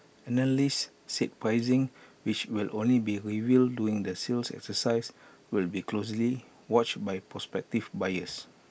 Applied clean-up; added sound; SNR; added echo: none; none; none; none.